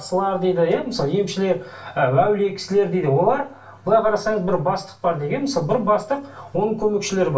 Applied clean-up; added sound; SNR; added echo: none; none; none; reverberation time 0.3 s.